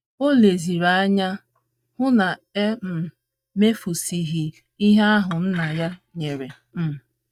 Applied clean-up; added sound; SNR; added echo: neural mask model DeepFilterNet 3.